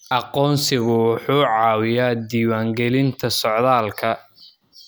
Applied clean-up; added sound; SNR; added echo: none; none; none; none.